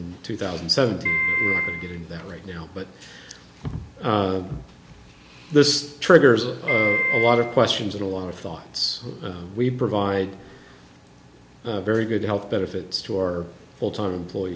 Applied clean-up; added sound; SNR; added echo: none; Piano; -1 dB; none.